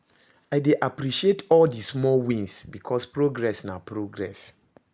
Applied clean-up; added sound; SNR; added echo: none; none; none; none.